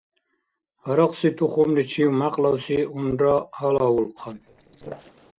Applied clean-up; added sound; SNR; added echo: neural separator model SepFormer DNS4.